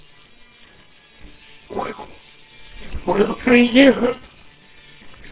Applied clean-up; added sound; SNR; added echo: neural separator model SepFormer WHAMR!.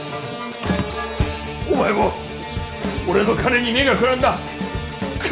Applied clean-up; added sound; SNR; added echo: none; none; none; none.